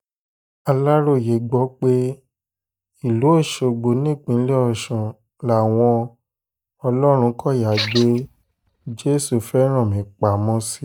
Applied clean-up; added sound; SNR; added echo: neural mask model DeepFilterNet 3.